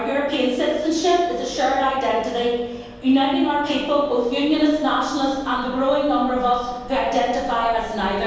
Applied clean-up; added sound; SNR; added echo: none; Accelerating, revving, vroom; 20 dB; reverberation time 1.3 s.